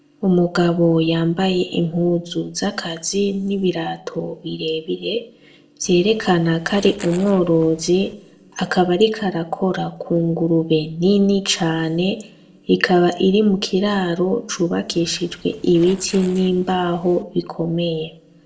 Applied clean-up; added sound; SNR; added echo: neural separator model SepFormer DNS4.